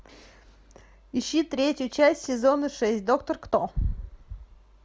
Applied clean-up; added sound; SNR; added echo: none; none; none; none.